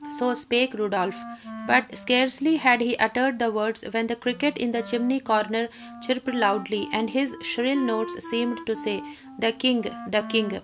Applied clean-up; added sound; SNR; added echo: none; Wind instrument, woodwind instrument; 15 dB; none.